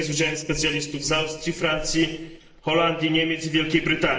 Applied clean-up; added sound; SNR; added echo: neural separator model SepFormer DNS4.